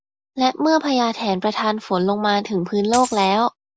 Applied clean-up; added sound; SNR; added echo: none; Coin (dropping); 12 dB; none.